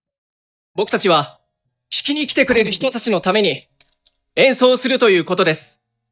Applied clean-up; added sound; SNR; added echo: neural mask model DeepFilterNet 3.